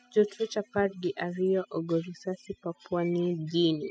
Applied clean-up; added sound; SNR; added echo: classical method spectral subtraction.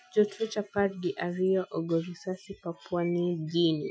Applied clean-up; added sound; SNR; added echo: classical method Wiener filter.